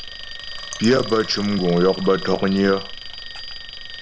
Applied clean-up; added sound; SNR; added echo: none; Alarm + Liquid; 11 dB; none.